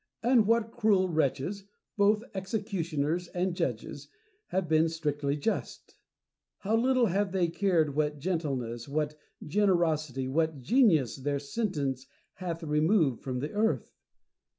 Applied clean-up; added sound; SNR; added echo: none; none; none; none.